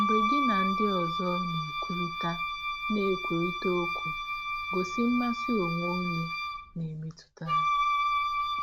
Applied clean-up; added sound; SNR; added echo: none; Wind instrument, woodwind instrument; -2 dB; none.